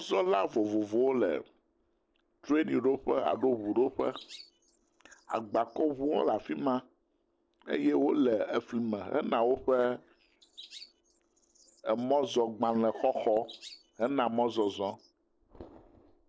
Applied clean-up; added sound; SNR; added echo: neural separator model SepFormer DNS4.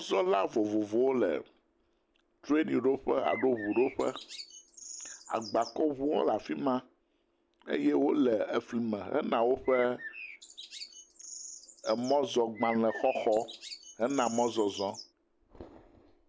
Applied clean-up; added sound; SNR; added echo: none; Bird; 14 dB; none.